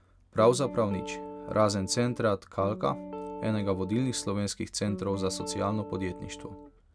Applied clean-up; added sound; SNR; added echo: none; Guitar; 11 dB; none.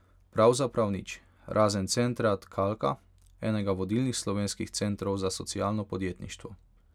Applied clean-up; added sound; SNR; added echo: none; none; none; none.